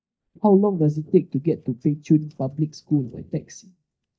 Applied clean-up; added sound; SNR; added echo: neural mask model DeepFilterNet 3.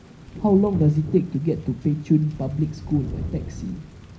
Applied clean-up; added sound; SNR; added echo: none; Thunder / Rain; 11 dB; reverberation time 0.5 s.